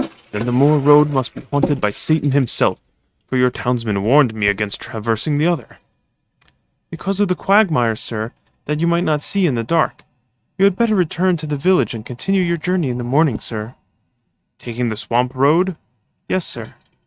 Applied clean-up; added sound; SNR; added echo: neural mask model RNNoise.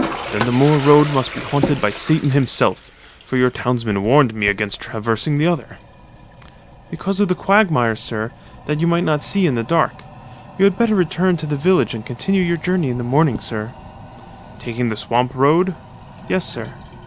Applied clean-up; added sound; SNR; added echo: none; Toilet flush; 14 dB; none.